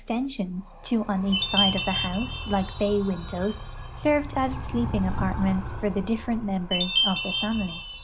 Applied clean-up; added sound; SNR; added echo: none; Chime + Animal; 3 dB; none.